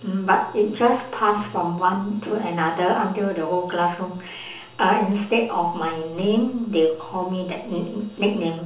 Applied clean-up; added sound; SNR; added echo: none; none; none; reverberation time 0.8 s.